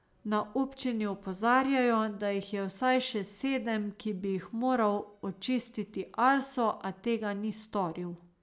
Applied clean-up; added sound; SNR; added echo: none; none; none; none.